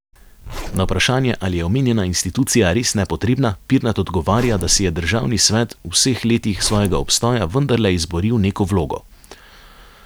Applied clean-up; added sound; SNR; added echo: none; Zipper (clothing); 11 dB; none.